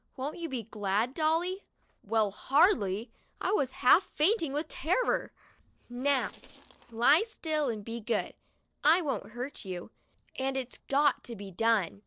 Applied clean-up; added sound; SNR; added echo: neural separator model SepFormer DNS4.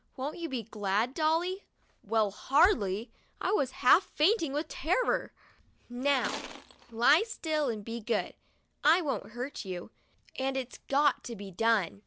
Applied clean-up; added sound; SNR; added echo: none; Tools; 11 dB; none.